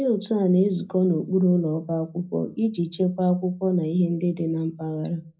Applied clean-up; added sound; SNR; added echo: none; none; none; reverberation time 0.4 s.